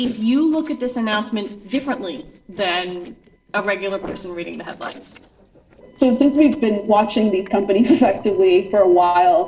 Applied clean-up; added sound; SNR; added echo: neural separator model SepFormer DNS4.